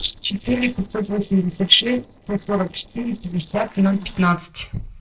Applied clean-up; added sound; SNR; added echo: neural separator model SepFormer DNS4.